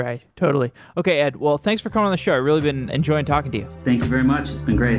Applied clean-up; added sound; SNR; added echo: none; none; none; none.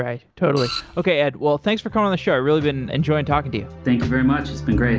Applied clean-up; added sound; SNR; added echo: none; Printer; 10 dB; none.